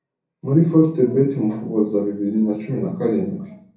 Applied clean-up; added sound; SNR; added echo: none; none; none; reverberation time 0.6 s.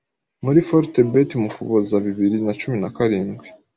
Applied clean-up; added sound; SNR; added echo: none; none; none; none.